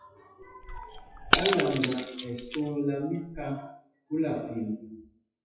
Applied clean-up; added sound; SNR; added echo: classical method WPE with log-MMSE.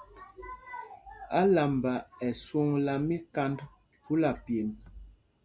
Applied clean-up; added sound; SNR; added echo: none; none; none; none.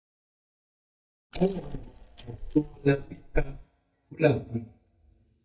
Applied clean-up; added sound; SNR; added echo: neural mask model DeepFilterNet 3.